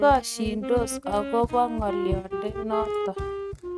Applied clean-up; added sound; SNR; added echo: neural mask model RNNoise.